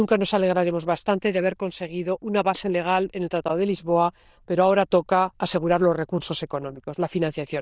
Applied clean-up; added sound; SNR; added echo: neural diffusion model UNIVERSE++.